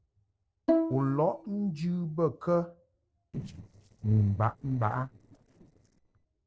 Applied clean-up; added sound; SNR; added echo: neural separator model SepFormer DNS4.